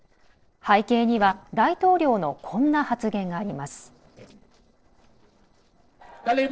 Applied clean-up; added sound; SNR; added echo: neural separator model SepFormer DNS4.